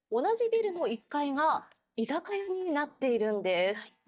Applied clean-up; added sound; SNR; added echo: neural mask model DeepFilterNet 3.